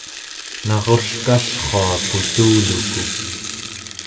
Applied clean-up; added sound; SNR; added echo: none; Rattle (instrument); 5 dB; reverberation time 1.8 s.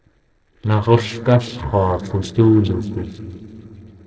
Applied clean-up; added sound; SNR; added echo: neural separator model SepFormer DNS4.